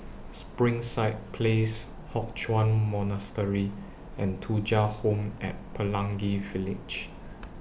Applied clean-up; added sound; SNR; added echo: none; none; none; none.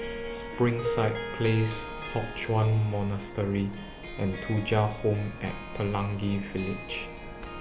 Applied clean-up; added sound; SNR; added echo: none; Harp; 10 dB; none.